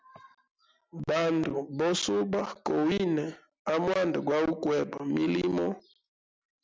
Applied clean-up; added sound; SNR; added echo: none; none; none; none.